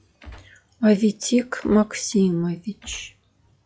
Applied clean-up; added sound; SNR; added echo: classical method log-MMSE.